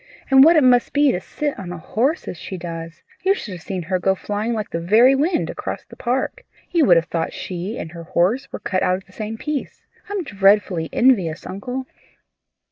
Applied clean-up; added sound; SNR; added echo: neural mask model Resemble Enhance denoiser.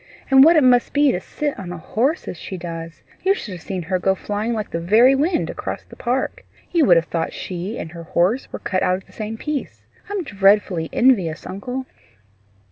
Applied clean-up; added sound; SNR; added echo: none; none; none; none.